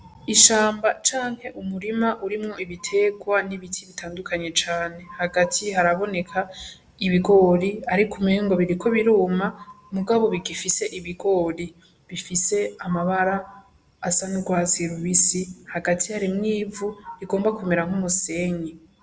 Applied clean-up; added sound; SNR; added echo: none; none; none; none.